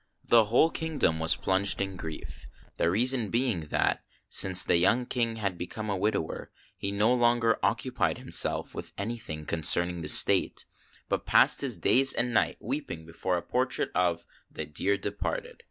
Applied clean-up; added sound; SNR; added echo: none; Insect; 10 dB; none.